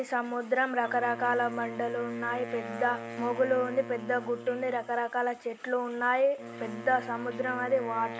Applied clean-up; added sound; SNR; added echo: none; Wind instrument, woodwind instrument; 12 dB; none.